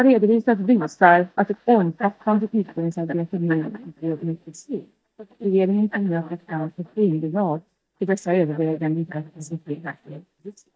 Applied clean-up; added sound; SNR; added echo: neural mask model DeepFilterNet 3.